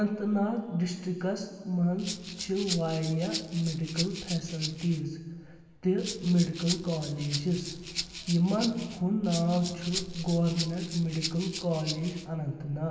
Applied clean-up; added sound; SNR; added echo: none; Rattle (instrument); 9 dB; reverberation time 1.4 s.